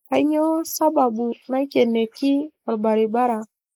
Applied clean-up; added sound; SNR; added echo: neural mask model Resemble Enhance denoiser.